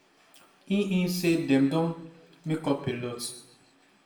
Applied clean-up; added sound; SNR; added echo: none; none; none; reverberation time 0.6 s.